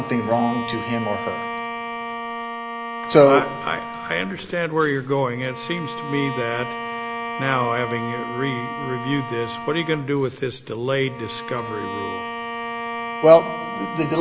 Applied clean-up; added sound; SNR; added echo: none; Bowed string instrument; 8 dB; none.